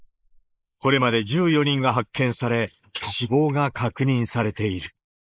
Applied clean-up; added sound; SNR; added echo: neural mask model Resemble Enhance denoiser.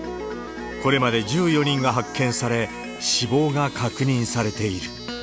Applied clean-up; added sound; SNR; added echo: none; none; none; none.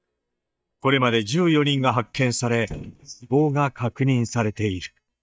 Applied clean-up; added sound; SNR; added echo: neural mask model DeepFilterNet 3.